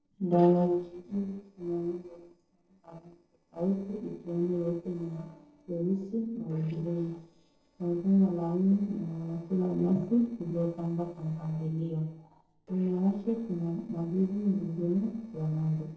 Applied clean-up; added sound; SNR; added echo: neural separator model SepFormer DNS4.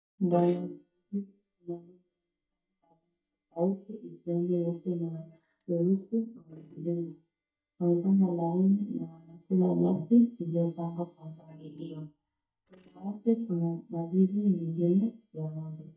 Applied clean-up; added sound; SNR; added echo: neural mask model DeepFilterNet 3.